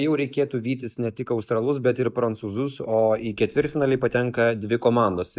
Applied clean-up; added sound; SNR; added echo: neural mask model DeepFilterNet 3.